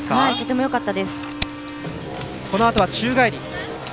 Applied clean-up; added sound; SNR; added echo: none; Scissors; 16 dB; none.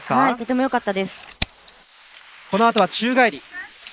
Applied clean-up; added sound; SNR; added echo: neural mask model Resemble Enhance denoiser.